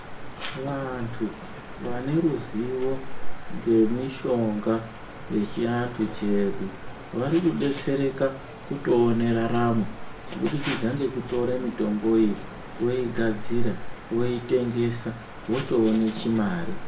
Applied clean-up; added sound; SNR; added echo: none; Cricket; 1 dB; reverberation time 0.4 s.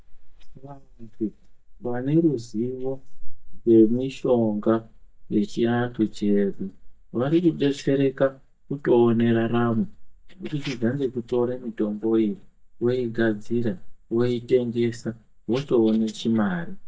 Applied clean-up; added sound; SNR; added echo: neural mask model DeepFilterNet 3.